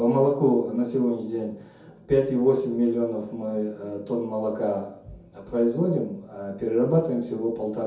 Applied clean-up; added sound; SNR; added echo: none; none; none; reverberation time 0.6 s.